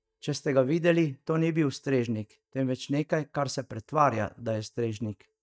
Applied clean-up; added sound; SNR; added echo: neural mask model DeepFilterNet 3.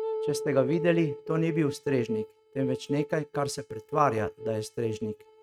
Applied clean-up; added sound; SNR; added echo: neural mask model RNNoise.